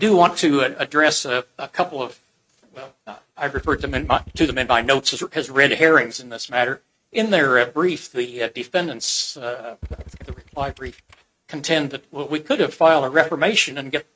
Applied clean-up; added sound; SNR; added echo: neural mask model RNNoise.